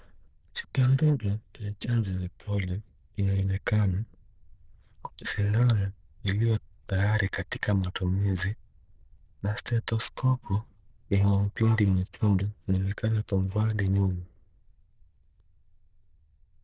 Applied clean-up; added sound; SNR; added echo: neural diffusion model UNIVERSE++.